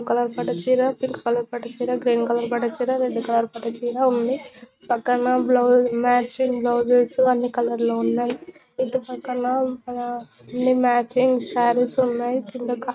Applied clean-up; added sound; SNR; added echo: neural mask model RNNoise.